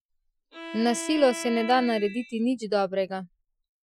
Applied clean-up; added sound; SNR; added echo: classical method Wiener filter.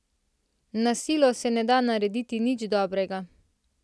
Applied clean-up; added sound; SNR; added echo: none; none; none; none.